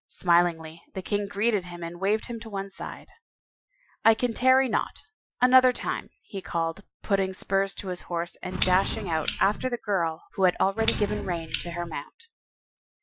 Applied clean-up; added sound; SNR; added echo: classical method Wiener filter.